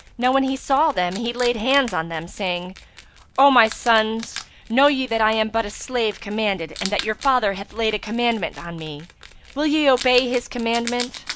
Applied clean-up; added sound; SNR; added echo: none; Wild animals; 17 dB; none.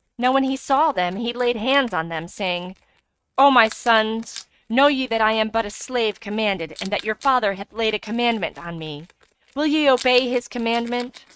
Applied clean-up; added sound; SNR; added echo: neural mask model RNNoise.